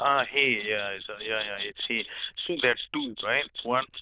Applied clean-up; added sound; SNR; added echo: neural diffusion model UNIVERSE++.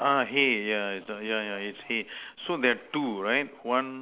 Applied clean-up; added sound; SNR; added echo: none; none; none; none.